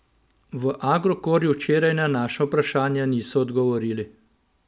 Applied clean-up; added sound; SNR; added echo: none; none; none; none.